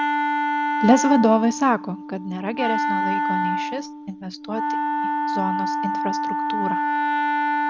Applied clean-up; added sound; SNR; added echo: none; Wind instrument, woodwind instrument; -1 dB; none.